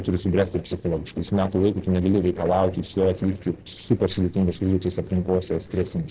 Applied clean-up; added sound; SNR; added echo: neural separator model SepFormer DNS4.